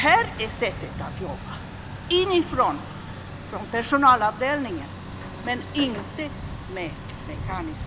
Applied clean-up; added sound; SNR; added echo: none; Truck; 10 dB; none.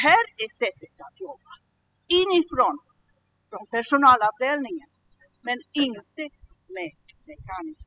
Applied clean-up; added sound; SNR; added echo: classical method spectral subtraction.